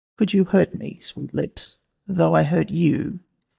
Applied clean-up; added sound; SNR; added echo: neural mask model DeepFilterNet 3.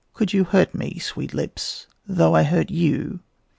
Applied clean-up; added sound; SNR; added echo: none; none; none; none.